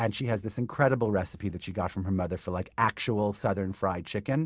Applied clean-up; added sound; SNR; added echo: none; none; none; none.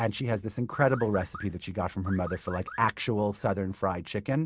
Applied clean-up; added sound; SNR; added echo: none; Car; 15 dB; none.